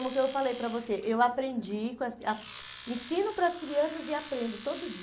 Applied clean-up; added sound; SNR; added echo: none; Domestic sounds, home sounds; 17 dB; none.